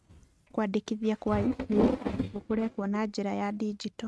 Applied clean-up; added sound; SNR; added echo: neural mask model RNNoise.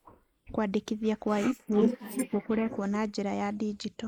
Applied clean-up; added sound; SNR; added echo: neural mask model Resemble Enhance denoiser.